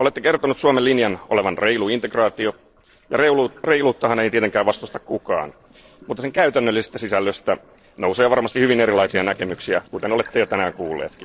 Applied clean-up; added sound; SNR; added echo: neural separator model SepFormer DNS4.